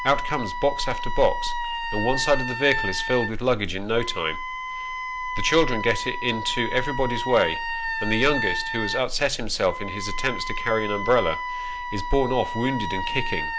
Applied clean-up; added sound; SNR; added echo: none; Wind instrument, woodwind instrument; 6 dB; none.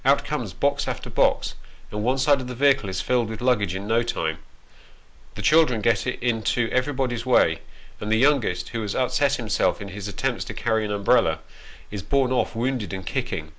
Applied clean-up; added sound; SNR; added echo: none; none; none; none.